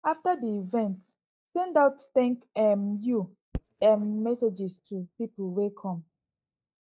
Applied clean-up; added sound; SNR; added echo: neural mask model DeepFilterNet 3.